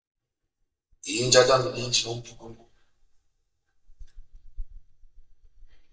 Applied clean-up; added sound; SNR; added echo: neural mask model DeepFilterNet 3.